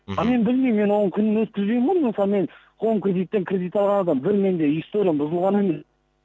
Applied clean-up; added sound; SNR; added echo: none; none; none; none.